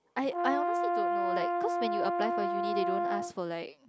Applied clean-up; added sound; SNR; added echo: none; Brass instrument; -5 dB; none.